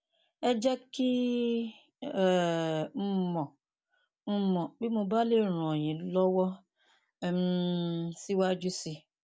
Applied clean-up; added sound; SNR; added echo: none; none; none; none.